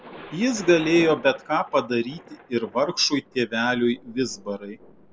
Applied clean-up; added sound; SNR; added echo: none; Thunder; 18 dB; none.